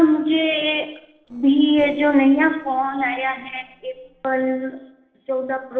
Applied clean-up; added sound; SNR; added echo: neural separator model SepFormer DNS4.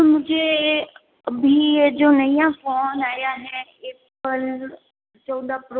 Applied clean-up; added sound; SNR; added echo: none; none; none; none.